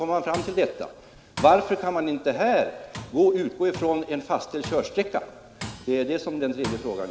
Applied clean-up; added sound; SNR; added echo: none; Tools; 16 dB; none.